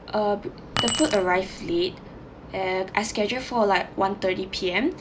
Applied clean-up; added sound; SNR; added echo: none; Keys jangling; 4 dB; none.